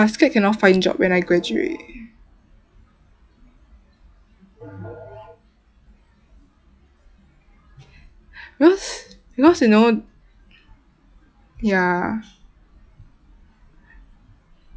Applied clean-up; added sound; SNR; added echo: classical method log-MMSE.